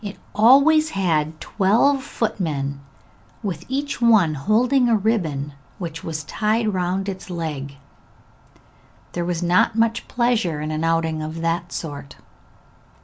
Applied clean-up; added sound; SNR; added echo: none; none; none; none.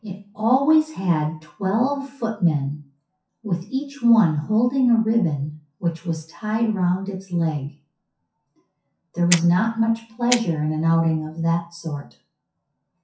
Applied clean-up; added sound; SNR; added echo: classical method WPE with log-MMSE.